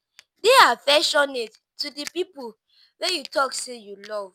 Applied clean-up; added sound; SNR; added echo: none; none; none; none.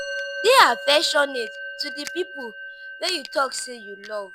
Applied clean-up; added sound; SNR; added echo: none; Musical instrument; 11 dB; none.